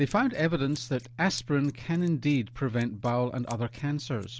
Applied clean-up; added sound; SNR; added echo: none; Scissors; 19 dB; none.